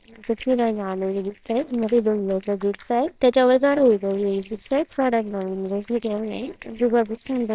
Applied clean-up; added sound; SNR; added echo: neural separator model SepFormer WHAMR!.